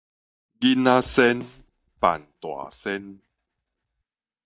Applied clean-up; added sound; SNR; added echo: neural mask model DeepFilterNet 3.